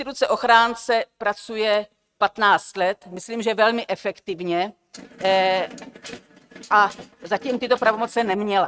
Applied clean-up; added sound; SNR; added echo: neural mask model RNNoise.